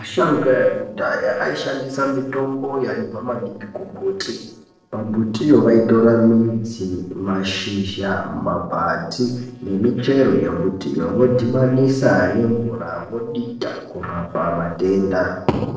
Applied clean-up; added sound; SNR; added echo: neural separator model SepFormer DNS4.